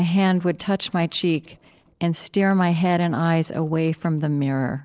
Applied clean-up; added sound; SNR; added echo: neural separator model SepFormer DNS4.